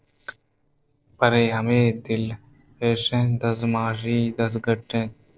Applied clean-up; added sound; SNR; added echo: neural separator model SepFormer DNS4.